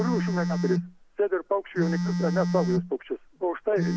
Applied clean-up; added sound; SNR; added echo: none; Telephone; 1 dB; none.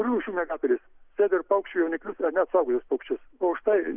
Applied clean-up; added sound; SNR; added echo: none; none; none; none.